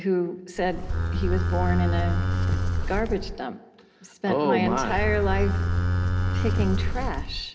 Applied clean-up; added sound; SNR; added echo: none; Livestock, farm animals, working animals; -3 dB; reverberation time 0.3 s.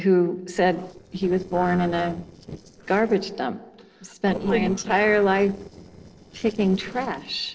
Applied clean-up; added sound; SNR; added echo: neural separator model SepFormer DNS4.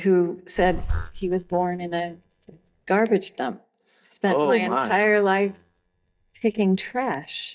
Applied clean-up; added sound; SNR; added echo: neural mask model DeepFilterNet 3.